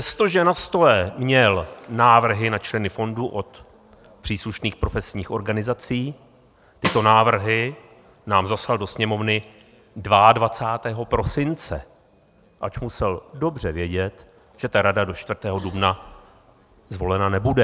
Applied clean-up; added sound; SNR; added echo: none; Snare drum; 10 dB; none.